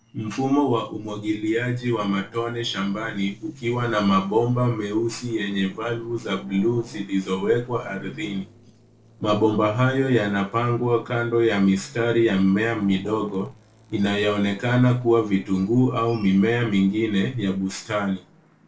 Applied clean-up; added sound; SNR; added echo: neural separator model SepFormer DNS4.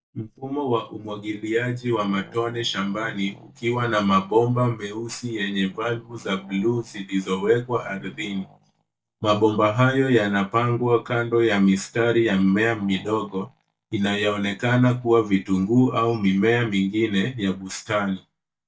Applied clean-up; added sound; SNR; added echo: neural mask model DeepFilterNet 3.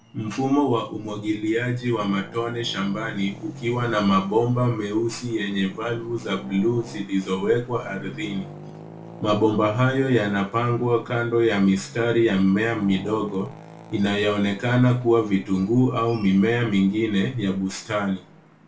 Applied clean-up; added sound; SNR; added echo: none; Traffic noise, roadway noise; 18 dB; reverberation time 0.3 s.